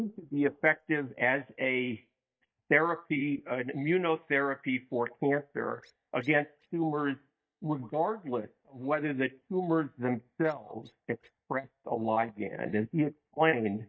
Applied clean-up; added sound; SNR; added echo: neural mask model DeepFilterNet 3.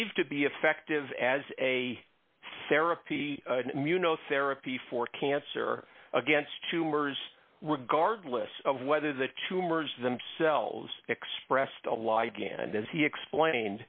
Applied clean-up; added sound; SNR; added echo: none; none; none; none.